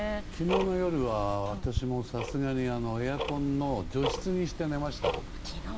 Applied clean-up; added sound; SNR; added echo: none; Tick-tock; 5 dB; none.